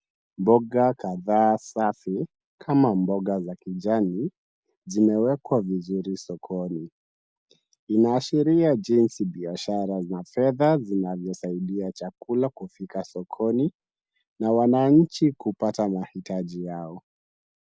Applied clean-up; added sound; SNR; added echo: none; none; none; none.